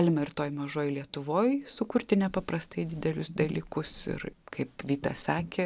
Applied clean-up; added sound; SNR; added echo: none; none; none; none.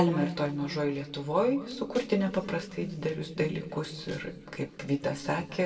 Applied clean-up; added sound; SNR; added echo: neural separator model SepFormer DNS4.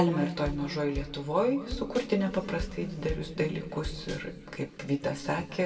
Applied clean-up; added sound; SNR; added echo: none; Bass drum; 10 dB; reverberation time 2.0 s.